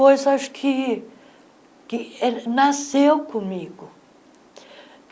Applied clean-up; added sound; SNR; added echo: none; none; none; none.